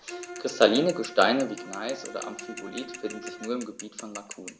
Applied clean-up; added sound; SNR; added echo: none; Bowed string instrument + Mechanisms / Bicycle; 13 dB; none.